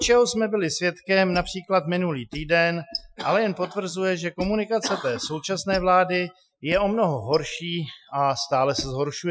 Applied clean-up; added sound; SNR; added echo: classical method Wiener filter.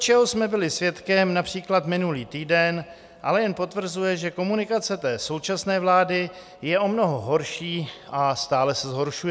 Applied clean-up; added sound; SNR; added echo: none; none; none; none.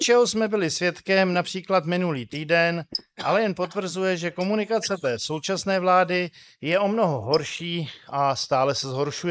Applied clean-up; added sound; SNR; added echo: neural mask model Resemble Enhance denoiser.